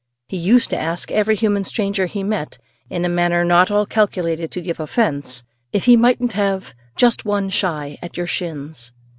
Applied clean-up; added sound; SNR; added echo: none; none; none; none.